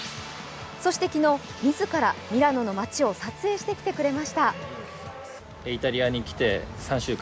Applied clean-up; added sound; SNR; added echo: none; none; none; none.